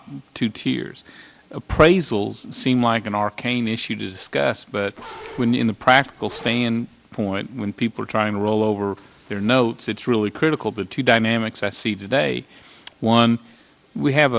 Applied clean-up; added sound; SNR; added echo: none; Bark; 19 dB; none.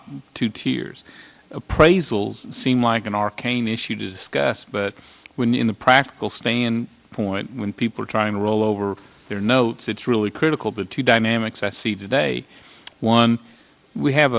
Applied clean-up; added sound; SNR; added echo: none; none; none; none.